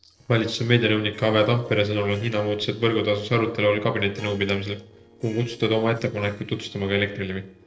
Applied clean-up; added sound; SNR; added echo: neural separator model SepFormer DNS4.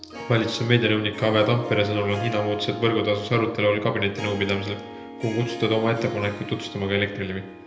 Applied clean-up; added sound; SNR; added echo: none; Harp; 12 dB; reverberation time 0.8 s.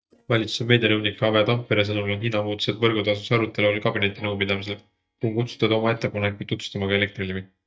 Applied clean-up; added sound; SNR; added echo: neural mask model DeepFilterNet 3.